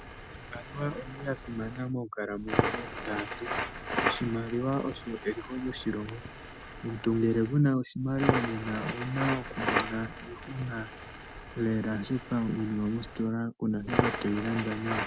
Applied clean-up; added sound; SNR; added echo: none; Crackle; 3 dB; none.